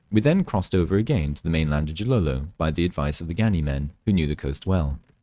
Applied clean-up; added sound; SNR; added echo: neural mask model RNNoise.